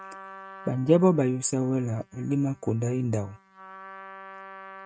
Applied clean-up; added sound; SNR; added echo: neural mask model RNNoise.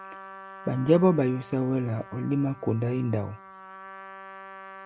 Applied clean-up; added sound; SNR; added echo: none; Trumpet; 17 dB; none.